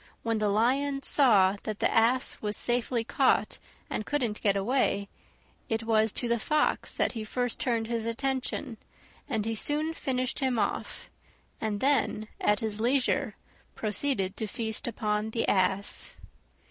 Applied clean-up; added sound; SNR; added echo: none; none; none; none.